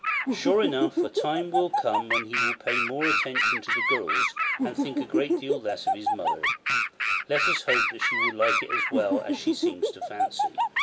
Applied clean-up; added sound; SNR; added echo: none; Animal; -4 dB; none.